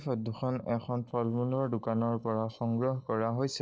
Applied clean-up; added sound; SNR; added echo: neural separator model SepFormer DNS4.